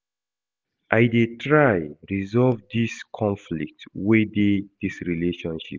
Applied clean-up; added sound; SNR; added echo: none; none; none; none.